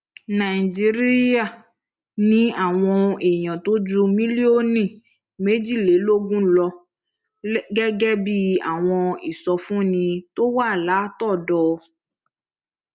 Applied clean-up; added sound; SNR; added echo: none; none; none; none.